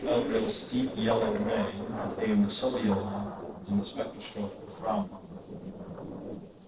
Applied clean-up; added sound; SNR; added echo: neural separator model SepFormer DNS4.